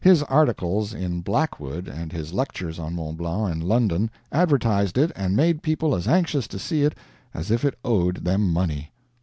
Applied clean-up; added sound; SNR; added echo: none; none; none; none.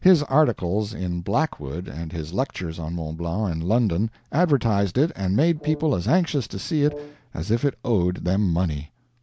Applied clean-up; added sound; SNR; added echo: none; Brass instrument; 18 dB; none.